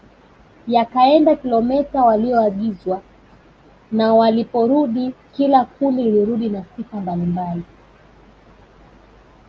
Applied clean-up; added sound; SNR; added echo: none; none; none; none.